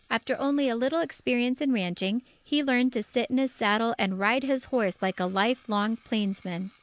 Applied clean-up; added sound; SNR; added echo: neural mask model Resemble Enhance denoiser.